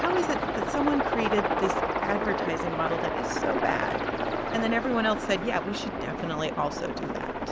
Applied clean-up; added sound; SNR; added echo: none; Aircraft; -1 dB; none.